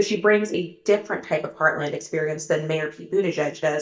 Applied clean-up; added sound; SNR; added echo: neural mask model DeepFilterNet 3.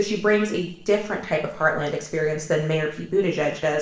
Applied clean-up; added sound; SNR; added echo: neural separator model SepFormer DNS4.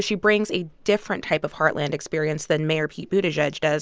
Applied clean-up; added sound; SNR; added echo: none; none; none; none.